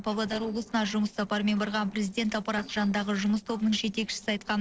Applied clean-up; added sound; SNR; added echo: neural separator model SepFormer DNS4.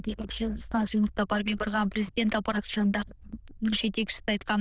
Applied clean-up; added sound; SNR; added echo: neural diffusion model UNIVERSE++.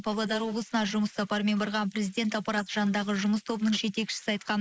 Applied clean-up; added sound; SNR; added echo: neural mask model Resemble Enhance denoiser.